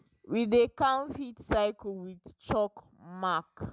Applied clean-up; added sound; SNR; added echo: none; none; none; none.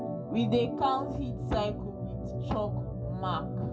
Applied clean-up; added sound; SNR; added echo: none; Organ; 2 dB; reverberation time 0.2 s.